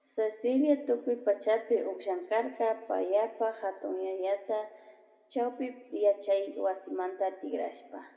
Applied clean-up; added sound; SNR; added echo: none; none; none; reverberation time 1.3 s.